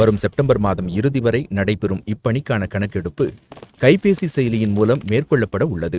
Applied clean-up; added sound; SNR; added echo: neural mask model RNNoise.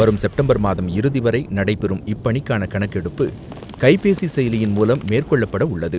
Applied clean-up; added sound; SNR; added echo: none; Boom; 15 dB; none.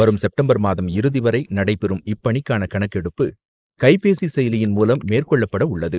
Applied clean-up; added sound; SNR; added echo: neural mask model Resemble Enhance denoiser.